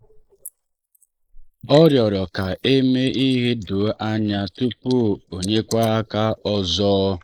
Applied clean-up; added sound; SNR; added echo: neural mask model Resemble Enhance denoiser.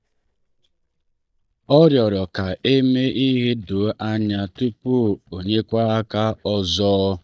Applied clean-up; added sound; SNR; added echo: neural mask model DeepFilterNet 3.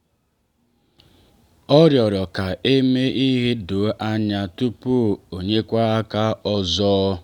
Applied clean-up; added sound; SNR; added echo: none; none; none; none.